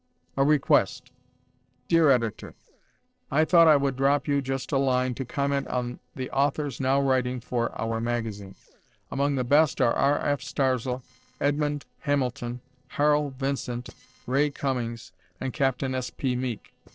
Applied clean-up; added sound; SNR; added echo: neural separator model SepFormer DNS4.